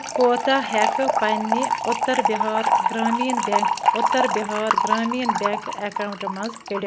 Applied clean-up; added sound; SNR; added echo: none; Fill (with liquid) / Trickle, dribble; -1 dB; none.